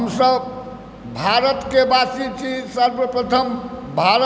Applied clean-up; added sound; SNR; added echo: none; none; none; none.